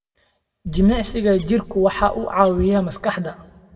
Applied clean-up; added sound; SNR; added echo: none; Bird; 12 dB; reverberation time 0.9 s.